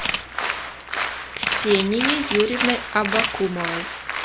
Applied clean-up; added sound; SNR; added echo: none; Camera + Applause; 1 dB; none.